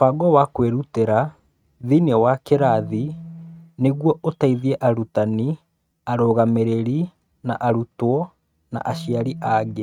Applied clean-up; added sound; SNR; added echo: neural mask model RNNoise.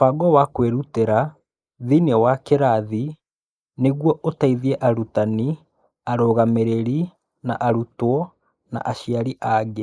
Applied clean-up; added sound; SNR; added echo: neural mask model Resemble Enhance denoiser.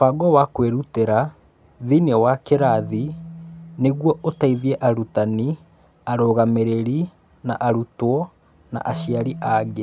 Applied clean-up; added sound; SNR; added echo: none; Marimba, xylophone; 18 dB; none.